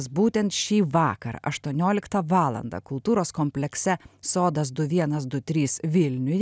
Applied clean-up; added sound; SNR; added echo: none; none; none; none.